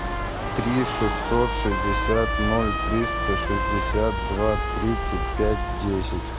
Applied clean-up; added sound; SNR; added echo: none; Trumpet; 6 dB; none.